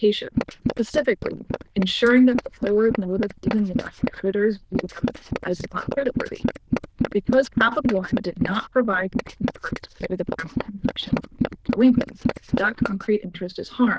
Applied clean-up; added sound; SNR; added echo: neural diffusion model UNIVERSE++.